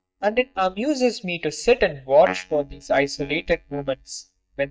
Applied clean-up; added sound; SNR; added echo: neural mask model DeepFilterNet 3.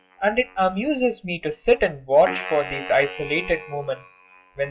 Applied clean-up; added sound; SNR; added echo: classical method WPE with log-MMSE.